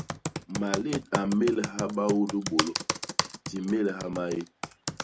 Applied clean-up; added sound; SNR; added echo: none; Computer keyboard; 4 dB; none.